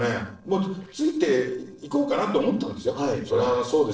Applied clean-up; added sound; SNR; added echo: neural separator model SepFormer DNS4.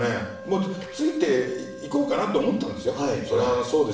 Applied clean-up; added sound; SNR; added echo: none; Wind instrument, woodwind instrument; 16 dB; reverberation time 0.7 s.